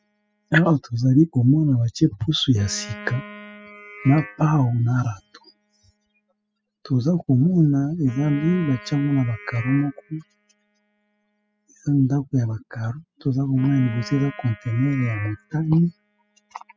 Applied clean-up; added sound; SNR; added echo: classical method spectral subtraction.